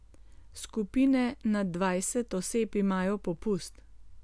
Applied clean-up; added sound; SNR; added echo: none; none; none; none.